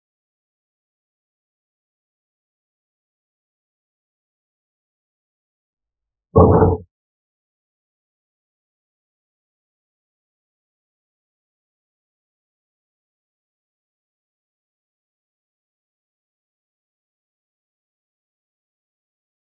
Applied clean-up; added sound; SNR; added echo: neural mask model Resemble Enhance denoiser.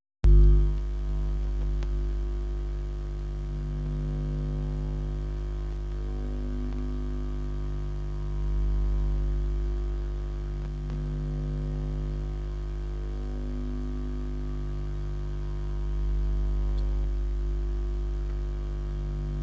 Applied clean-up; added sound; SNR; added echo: none; none; none; none.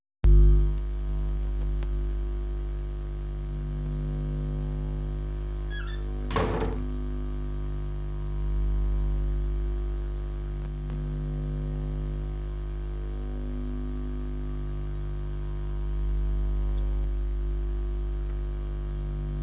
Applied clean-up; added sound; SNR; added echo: none; Slam; 7 dB; none.